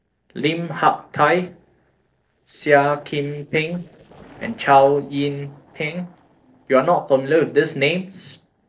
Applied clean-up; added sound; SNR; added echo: neural separator model SepFormer DNS4.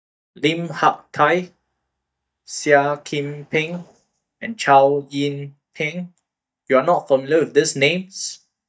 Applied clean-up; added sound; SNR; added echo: neural mask model DeepFilterNet 3.